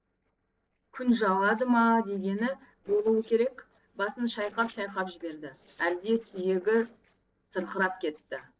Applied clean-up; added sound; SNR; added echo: neural separator model SepFormer DNS4.